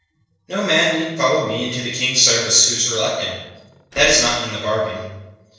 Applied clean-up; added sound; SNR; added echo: neural separator model SepFormer DNS4.